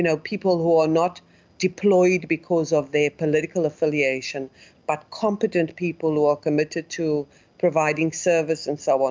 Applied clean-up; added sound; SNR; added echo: none; none; none; none.